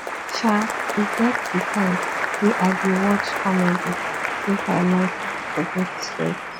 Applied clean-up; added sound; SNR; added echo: none; Applause; 3 dB; none.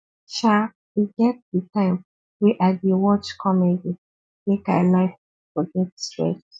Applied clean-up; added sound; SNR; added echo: none; none; none; none.